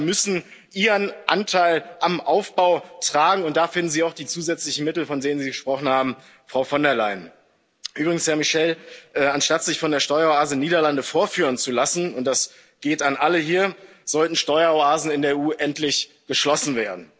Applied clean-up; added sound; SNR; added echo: none; none; none; none.